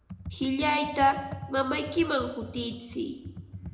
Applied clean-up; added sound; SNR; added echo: none; Computer keyboard; 13 dB; reverberation time 0.6 s.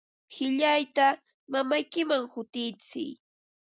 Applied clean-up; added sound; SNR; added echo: none; none; none; none.